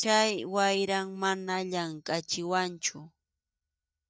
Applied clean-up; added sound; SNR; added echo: neural mask model DeepFilterNet 3.